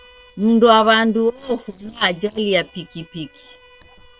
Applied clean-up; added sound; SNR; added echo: neural separator model SepFormer WHAM!.